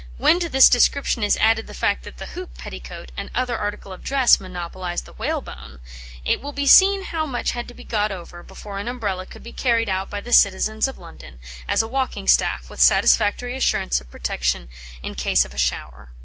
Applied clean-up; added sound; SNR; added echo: none; none; none; none.